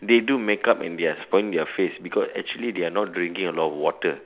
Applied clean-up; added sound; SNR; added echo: none; none; none; none.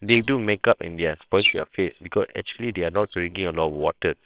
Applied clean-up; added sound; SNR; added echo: neural separator model SepFormer WHAMR!.